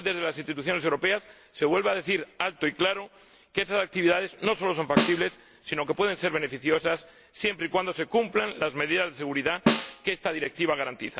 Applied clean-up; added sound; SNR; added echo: none; Snare drum; 2 dB; none.